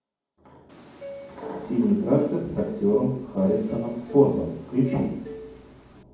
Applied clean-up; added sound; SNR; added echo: none; Subway, metro, underground; 16 dB; reverberation time 1.2 s.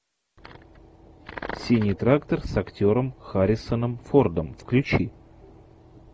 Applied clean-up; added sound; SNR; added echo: none; none; none; none.